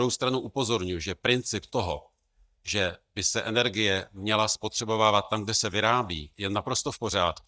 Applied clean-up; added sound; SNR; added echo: neural mask model DeepFilterNet 3.